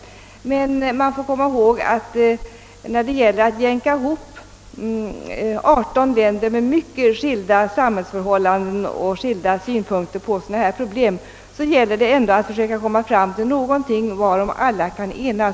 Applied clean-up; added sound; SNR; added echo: none; none; none; none.